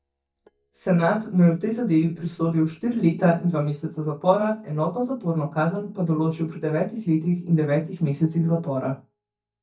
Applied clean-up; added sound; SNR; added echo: neural mask model DeepFilterNet 3.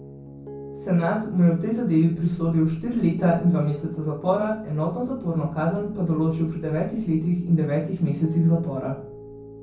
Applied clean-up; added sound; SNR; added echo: none; Piano; 16 dB; reverberation time 0.6 s.